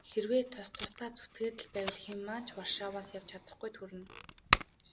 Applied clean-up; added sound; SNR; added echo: none; Packing tape, duct tape; -1 dB; none.